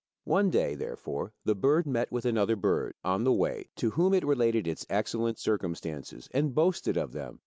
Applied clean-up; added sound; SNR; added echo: none; none; none; none.